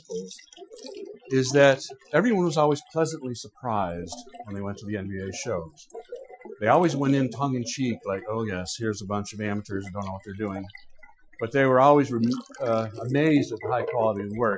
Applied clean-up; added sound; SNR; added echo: classical method Wiener filter.